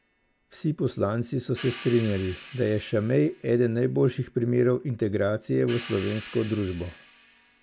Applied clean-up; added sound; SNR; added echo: none; Hi-hat; 18 dB; none.